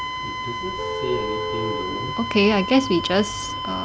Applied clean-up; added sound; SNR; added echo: none; Vehicle horn, car horn, honking + Wind instrument, woodwind instrument; 4 dB; none.